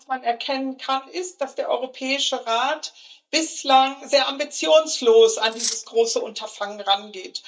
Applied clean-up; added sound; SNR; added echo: neural mask model DeepFilterNet 3.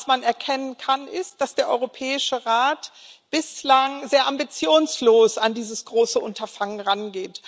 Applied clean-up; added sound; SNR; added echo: none; none; none; none.